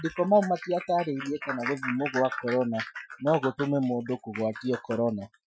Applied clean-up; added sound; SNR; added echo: classical method Wiener filter.